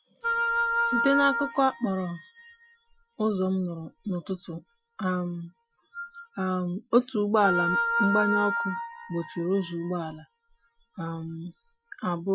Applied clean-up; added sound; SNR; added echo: classical method Wiener filter.